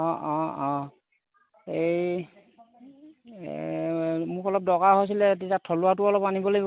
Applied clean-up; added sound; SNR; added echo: none; none; none; none.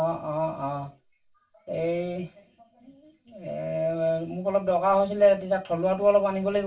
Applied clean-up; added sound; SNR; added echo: none; none; none; reverberation time 0.2 s.